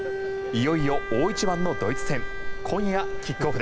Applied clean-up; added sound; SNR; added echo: none; Bowed string instrument; 8 dB; none.